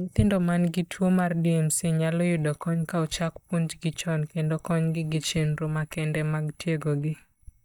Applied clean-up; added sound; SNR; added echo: neural mask model DeepFilterNet 3.